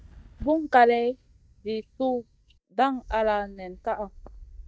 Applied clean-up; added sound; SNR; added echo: neural mask model DeepFilterNet 3.